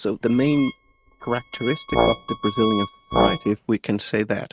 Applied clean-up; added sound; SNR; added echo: neural mask model RNNoise.